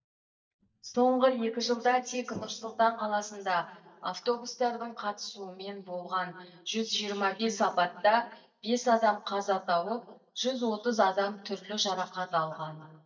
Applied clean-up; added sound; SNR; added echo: neural mask model DeepFilterNet 3.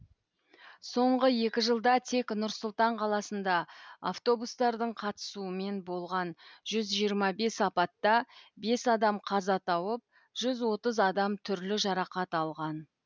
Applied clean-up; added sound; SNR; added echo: none; none; none; none.